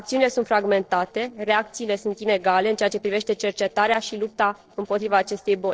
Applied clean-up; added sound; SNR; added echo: neural separator model SepFormer DNS4.